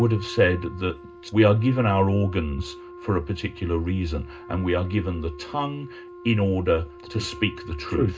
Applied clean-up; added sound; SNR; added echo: none; Wind instrument, woodwind instrument; 17 dB; reverberation time 0.2 s.